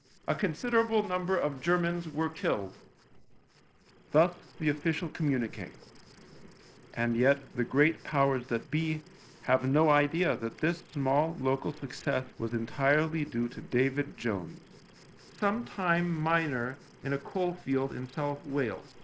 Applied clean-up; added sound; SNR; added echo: neural separator model SepFormer DNS4.